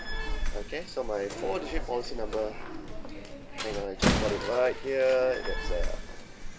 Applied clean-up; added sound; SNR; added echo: none; Slam; 0 dB; none.